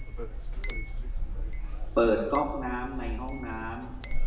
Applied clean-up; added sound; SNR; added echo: none; Chink, clink; -1 dB; reverberation time 0.9 s.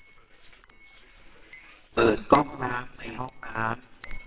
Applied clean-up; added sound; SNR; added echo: neural separator model SepFormer WHAMR!.